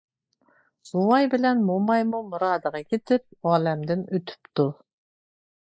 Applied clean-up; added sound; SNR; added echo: neural mask model Resemble Enhance denoiser.